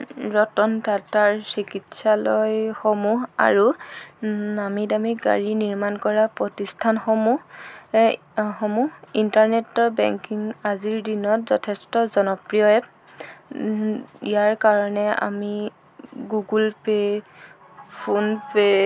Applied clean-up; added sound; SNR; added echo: none; none; none; none.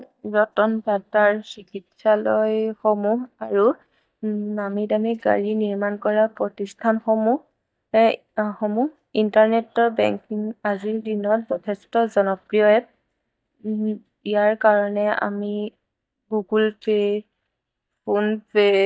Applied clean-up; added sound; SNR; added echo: neural mask model DeepFilterNet 3.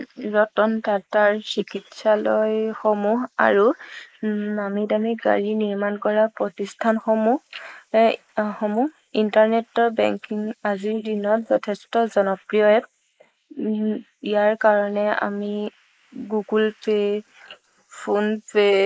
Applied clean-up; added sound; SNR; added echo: neural mask model Resemble Enhance denoiser.